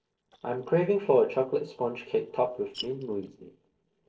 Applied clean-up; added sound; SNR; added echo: neural separator model SepFormer DNS4.